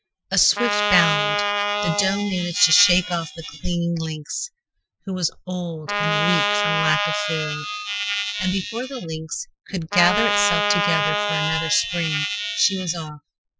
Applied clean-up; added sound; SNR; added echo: classical method Wiener filter.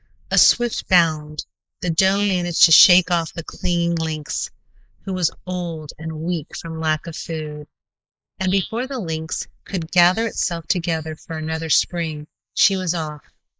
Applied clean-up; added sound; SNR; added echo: neural mask model Resemble Enhance denoiser.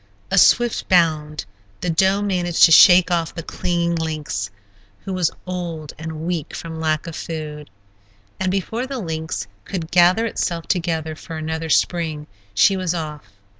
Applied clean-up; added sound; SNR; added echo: none; none; none; none.